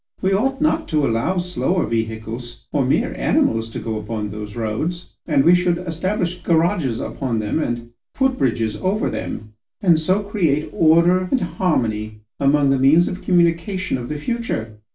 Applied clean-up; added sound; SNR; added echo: none; none; none; reverberation time 0.3 s.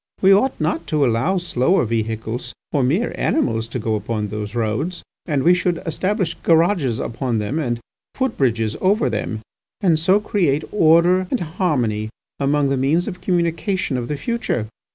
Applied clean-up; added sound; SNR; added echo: none; none; none; none.